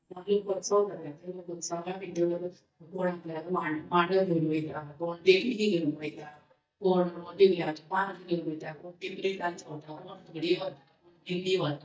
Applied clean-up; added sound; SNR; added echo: neural mask model DeepFilterNet 3.